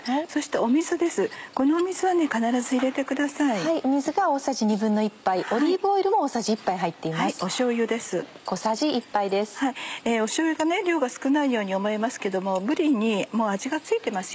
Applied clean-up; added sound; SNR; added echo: none; none; none; none.